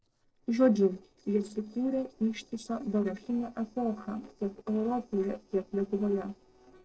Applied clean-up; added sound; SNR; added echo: neural separator model SepFormer DNS4.